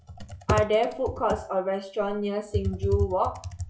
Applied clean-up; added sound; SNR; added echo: classical method log-MMSE.